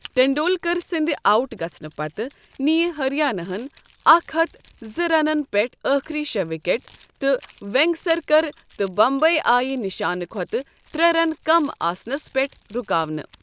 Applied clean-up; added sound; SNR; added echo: none; Keys jangling; 18 dB; none.